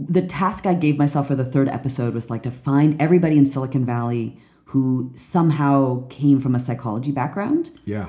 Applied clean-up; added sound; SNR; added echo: none; none; none; reverberation time 0.4 s.